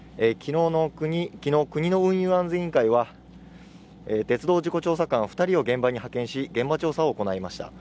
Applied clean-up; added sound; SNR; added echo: none; none; none; none.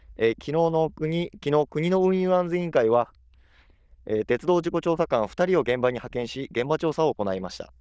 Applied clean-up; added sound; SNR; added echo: neural diffusion model UNIVERSE++.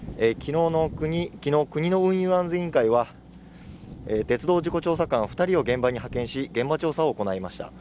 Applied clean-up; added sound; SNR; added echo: none; Thunder / Wind; 18 dB; none.